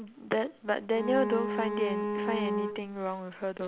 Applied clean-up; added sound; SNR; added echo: none; Bowed string instrument; 1 dB; none.